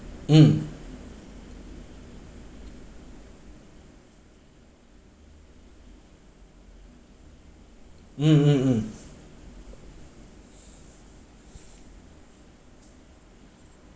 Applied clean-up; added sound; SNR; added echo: none; none; none; none.